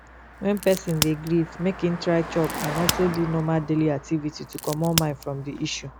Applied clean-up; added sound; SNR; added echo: none; Crack + Car passing by; 8 dB; none.